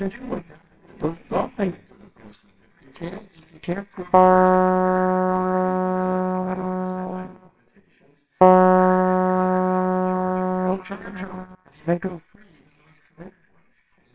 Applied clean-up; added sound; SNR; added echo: neural separator model SepFormer WHAMR!.